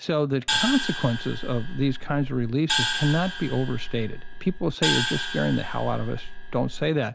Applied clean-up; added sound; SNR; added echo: none; Gong; 3 dB; none.